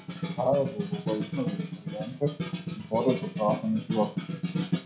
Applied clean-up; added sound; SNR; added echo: classical method WPE with log-MMSE.